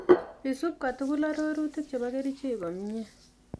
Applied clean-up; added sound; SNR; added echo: none; Hands; 1 dB; none.